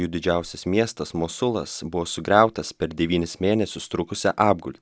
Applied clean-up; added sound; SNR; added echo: none; none; none; none.